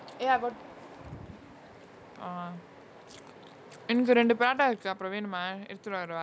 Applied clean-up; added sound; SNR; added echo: none; none; none; none.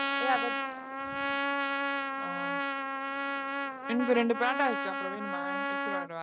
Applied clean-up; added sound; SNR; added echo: neural mask model RNNoise.